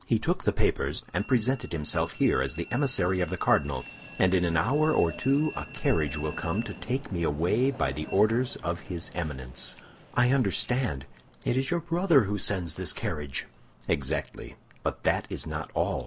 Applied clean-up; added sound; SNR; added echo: none; Train; 19 dB; none.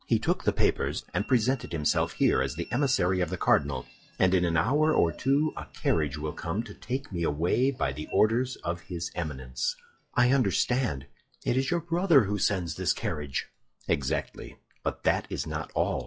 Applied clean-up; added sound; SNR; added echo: classical method log-MMSE.